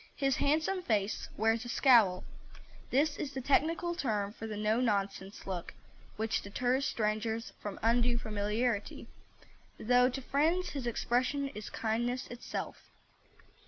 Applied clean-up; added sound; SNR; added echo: none; none; none; none.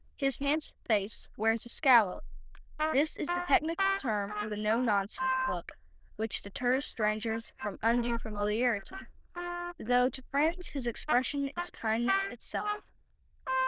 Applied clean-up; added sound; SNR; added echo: neural diffusion model UNIVERSE++.